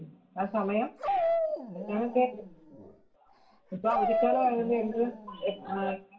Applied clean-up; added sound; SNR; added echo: none; Dog; 2 dB; reverberation time 0.3 s.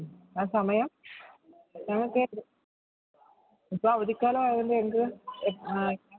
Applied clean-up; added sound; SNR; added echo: none; none; none; none.